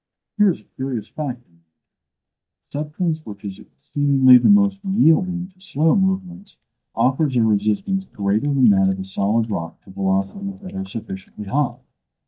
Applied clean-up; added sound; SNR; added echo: neural mask model DeepFilterNet 3.